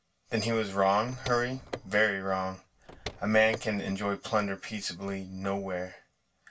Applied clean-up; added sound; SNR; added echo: none; Car; 13 dB; reverberation time 0.2 s.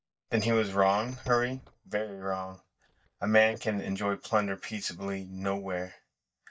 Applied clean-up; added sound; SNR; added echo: neural mask model DeepFilterNet 3.